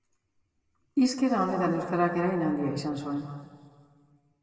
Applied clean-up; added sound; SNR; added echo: none; none; none; reverberation time 2.1 s.